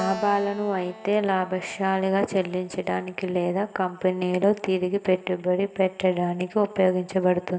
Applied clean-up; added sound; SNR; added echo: none; Keyboard (musical); 19 dB; reverberation time 1.8 s.